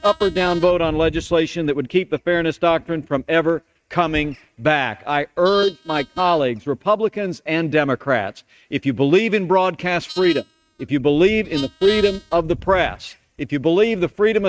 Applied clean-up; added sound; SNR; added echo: neural mask model RNNoise.